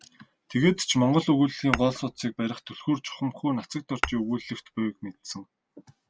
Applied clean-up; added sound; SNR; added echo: none; Tap / Glass; 9 dB; none.